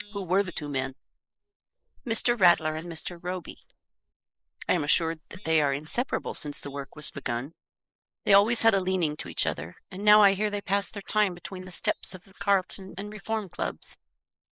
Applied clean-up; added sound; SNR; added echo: neural mask model Resemble Enhance denoiser.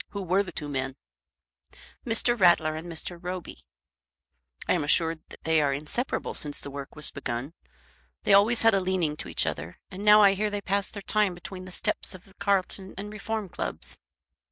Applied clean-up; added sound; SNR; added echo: none; none; none; none.